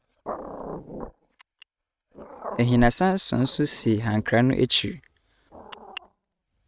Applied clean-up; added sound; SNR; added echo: neural mask model RNNoise.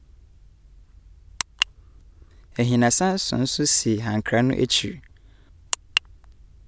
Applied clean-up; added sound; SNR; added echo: none; none; none; none.